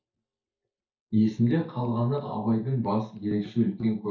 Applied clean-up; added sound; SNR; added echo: neural mask model DeepFilterNet 3.